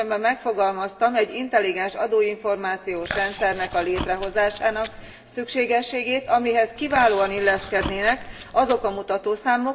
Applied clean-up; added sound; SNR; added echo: none; Chewing, mastication; 11 dB; reverberation time 2.8 s.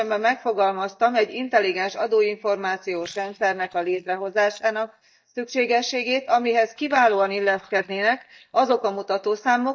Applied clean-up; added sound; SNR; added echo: neural mask model DeepFilterNet 3.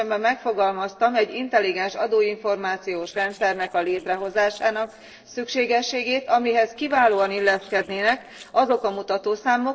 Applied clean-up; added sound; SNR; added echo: neural separator model SepFormer DNS4.